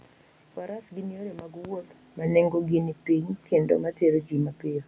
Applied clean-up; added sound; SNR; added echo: none; none; none; none.